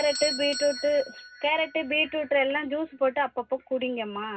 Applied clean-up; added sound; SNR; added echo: none; Bell / Doorbell; 12 dB; reverberation time 0.2 s.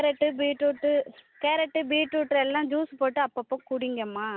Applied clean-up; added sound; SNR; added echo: none; none; none; none.